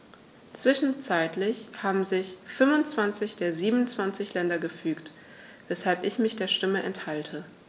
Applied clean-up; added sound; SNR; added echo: none; none; none; none.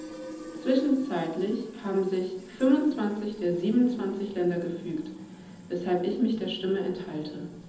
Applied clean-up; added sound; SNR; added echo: none; Fill (with liquid); 16 dB; reverberation time 0.8 s.